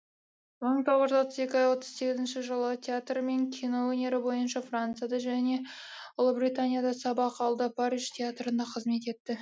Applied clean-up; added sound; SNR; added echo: none; none; none; none.